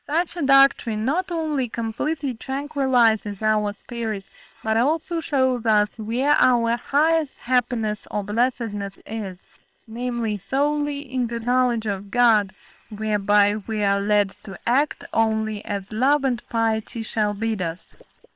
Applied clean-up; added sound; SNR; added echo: neural separator model SepFormer WHAM!.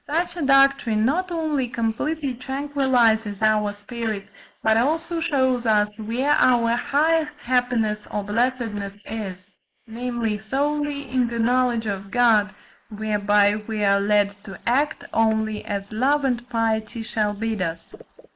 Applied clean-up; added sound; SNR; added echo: neural mask model Resemble Enhance denoiser.